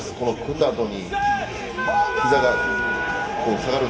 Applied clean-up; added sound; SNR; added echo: none; Wind instrument, woodwind instrument; 3 dB; reverberation time 1.6 s.